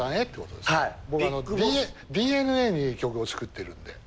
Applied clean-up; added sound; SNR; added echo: none; Wind; 18 dB; none.